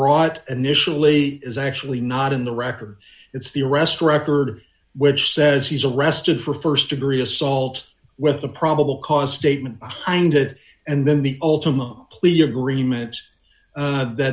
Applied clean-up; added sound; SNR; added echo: none; none; none; none.